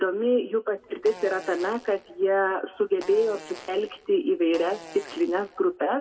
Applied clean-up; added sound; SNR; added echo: none; Fart; 19 dB; reverberation time 0.9 s.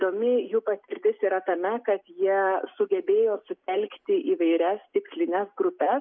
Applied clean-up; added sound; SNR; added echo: none; none; none; none.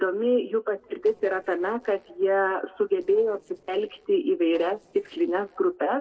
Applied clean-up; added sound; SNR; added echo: neural separator model SepFormer DNS4.